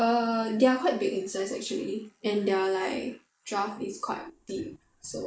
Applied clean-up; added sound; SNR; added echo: neural mask model Resemble Enhance denoiser.